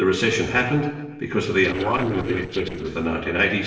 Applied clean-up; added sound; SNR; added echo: neural separator model SepFormer DNS4.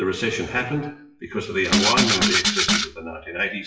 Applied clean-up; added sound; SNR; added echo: classical method WPE with log-MMSE.